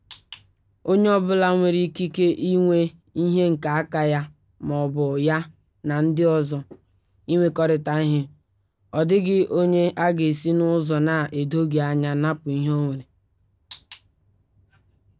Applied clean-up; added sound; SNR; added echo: none; none; none; none.